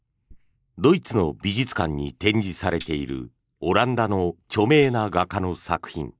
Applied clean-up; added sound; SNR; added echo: neural mask model Resemble Enhance denoiser.